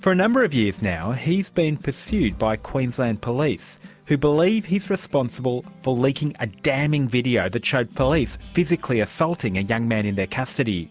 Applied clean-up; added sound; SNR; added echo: none; Thump, thud; 14 dB; none.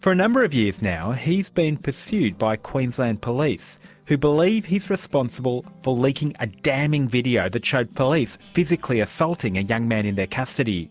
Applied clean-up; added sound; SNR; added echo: neural separator model SepFormer DNS4.